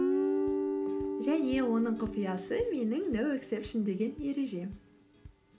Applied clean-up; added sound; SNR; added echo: none; Guitar; 3 dB; none.